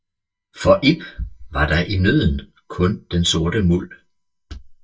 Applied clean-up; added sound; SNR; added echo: neural mask model DeepFilterNet 3.